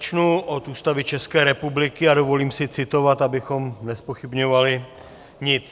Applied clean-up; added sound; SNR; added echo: none; none; none; none.